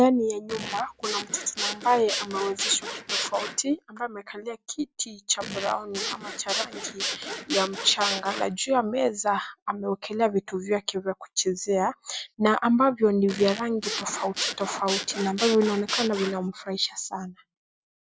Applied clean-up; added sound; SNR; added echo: none; Zipper (clothing) / Sawing; 6 dB; none.